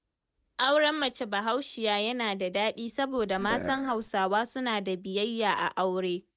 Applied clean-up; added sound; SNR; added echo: neural mask model DeepFilterNet 3.